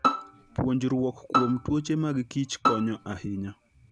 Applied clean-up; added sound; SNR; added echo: none; Bowed string instrument; 3 dB; none.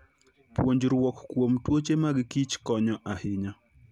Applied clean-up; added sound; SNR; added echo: none; none; none; none.